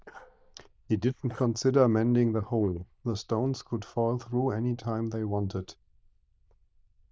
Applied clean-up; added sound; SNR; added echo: neural diffusion model UNIVERSE++.